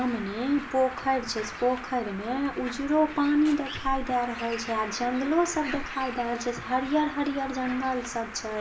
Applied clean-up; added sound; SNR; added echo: none; Bird; 11 dB; reverberation time 0.4 s.